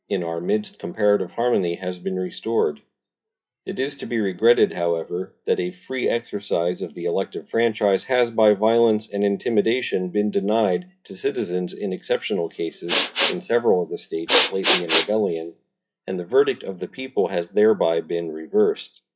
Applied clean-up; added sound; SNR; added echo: classical method WPE with log-MMSE.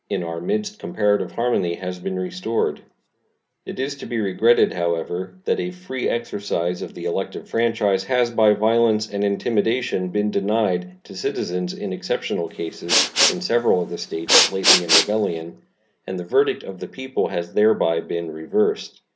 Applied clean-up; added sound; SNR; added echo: none; Respiratory sounds; -1 dB; reverberation time 0.3 s.